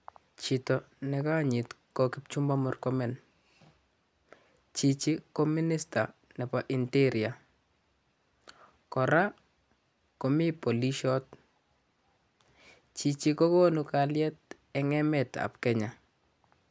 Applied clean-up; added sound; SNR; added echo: none; none; none; none.